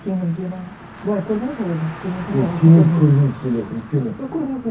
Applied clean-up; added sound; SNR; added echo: none; Car; 19 dB; reverberation time 0.3 s.